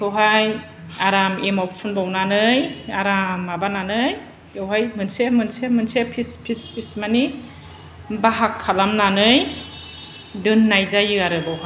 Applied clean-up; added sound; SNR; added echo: none; none; none; none.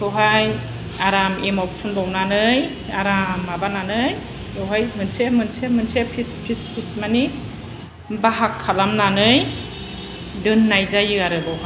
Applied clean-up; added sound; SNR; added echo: none; Guitar; 12 dB; none.